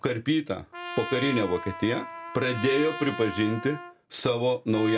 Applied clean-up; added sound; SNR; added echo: none; Trumpet; 11 dB; none.